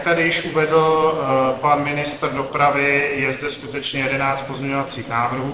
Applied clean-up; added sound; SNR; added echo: neural separator model SepFormer DNS4.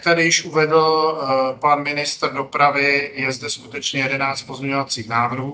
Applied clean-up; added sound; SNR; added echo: neural mask model DeepFilterNet 3.